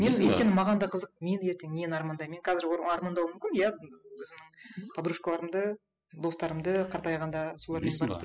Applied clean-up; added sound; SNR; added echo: classical method spectral subtraction.